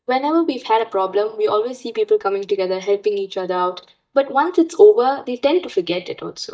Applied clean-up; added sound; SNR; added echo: neural mask model DeepFilterNet 3.